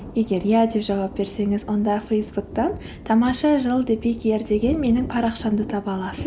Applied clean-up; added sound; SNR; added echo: none; Thunder; 14 dB; none.